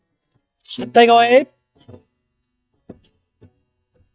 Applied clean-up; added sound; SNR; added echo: neural mask model DeepFilterNet 3.